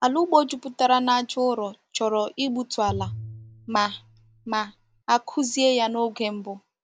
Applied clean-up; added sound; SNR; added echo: none; Bowed string instrument; 13 dB; none.